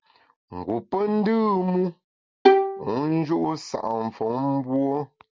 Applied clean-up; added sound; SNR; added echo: none; Bowed string instrument; -3 dB; none.